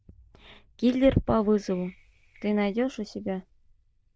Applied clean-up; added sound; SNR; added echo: neural diffusion model UNIVERSE++.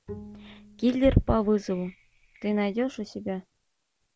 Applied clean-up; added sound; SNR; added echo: none; Bowed string instrument; 19 dB; none.